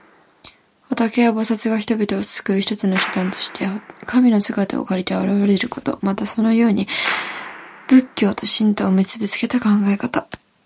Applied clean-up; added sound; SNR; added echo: none; Clapping; 17 dB; none.